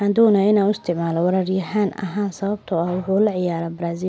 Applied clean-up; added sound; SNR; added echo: none; none; none; none.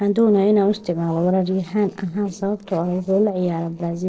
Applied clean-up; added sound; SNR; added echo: neural separator model SepFormer DNS4.